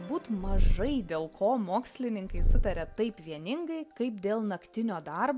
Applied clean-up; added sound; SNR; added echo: none; Purr; -5 dB; none.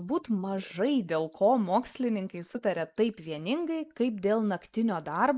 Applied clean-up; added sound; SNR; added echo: neural mask model Resemble Enhance denoiser.